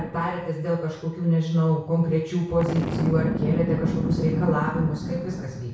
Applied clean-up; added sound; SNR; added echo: none; Boom; 4 dB; reverberation time 0.6 s.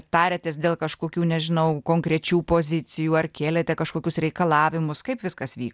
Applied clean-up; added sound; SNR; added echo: none; none; none; none.